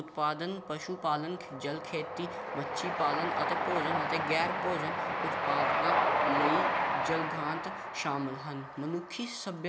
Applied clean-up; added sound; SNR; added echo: none; Train; -3 dB; none.